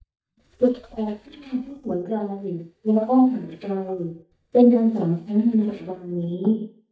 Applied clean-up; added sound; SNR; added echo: neural mask model DeepFilterNet 3.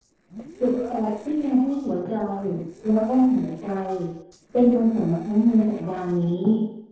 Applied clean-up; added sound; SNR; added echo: neural separator model SepFormer DNS4.